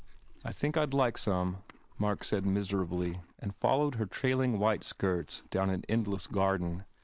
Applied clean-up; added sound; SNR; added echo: neural mask model Resemble Enhance denoiser.